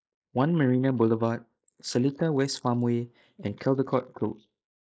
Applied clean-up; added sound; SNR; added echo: neural mask model Resemble Enhance denoiser.